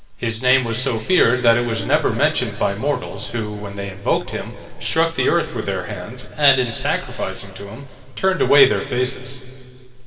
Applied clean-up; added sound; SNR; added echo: none; Brass instrument; 18 dB; reverberation time 2.3 s.